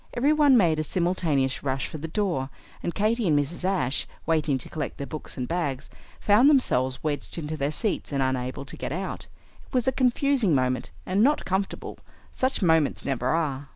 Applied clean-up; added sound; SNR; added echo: none; none; none; none.